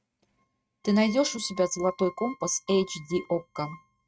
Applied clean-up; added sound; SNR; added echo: neural mask model RNNoise.